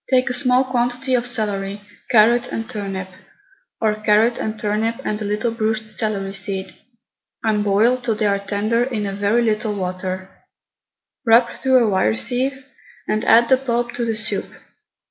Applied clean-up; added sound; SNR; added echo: none; none; none; none.